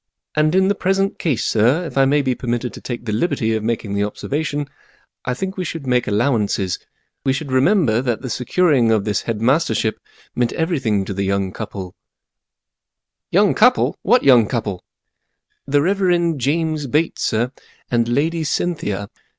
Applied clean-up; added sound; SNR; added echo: none; none; none; none.